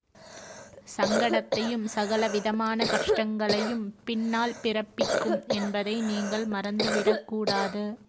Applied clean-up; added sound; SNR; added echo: none; Cough; 2 dB; none.